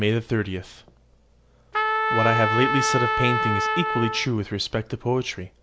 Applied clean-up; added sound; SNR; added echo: none; Trumpet; -1 dB; none.